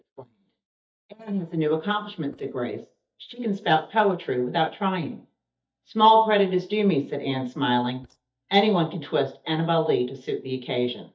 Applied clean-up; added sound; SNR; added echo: neural mask model DeepFilterNet 3.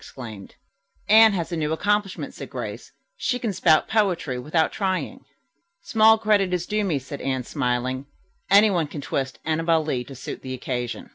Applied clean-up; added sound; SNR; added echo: none; none; none; none.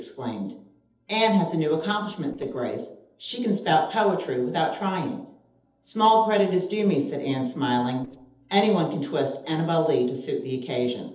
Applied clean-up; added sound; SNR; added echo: neural separator model SepFormer DNS4.